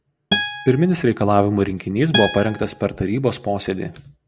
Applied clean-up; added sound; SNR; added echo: none; Acoustic guitar; 7 dB; none.